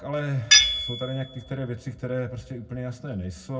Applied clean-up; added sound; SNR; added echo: none; Tools; -5 dB; reverberation time 0.3 s.